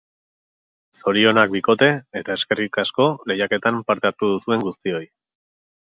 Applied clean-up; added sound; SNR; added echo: none; none; none; none.